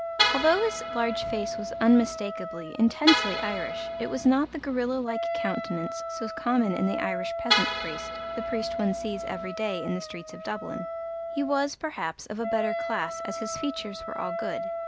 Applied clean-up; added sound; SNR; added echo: none; Vehicle horn, car horn, honking + Wind instrument, woodwind instrument; 3 dB; none.